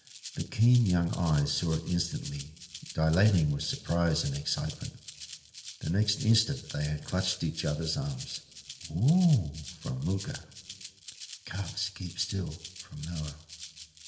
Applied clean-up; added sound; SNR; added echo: none; Rattle (instrument); 16 dB; reverberation time 1.9 s.